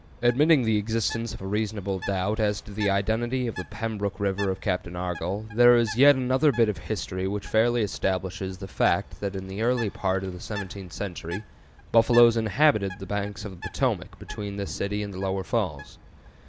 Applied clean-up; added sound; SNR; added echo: none; Bird; 18 dB; none.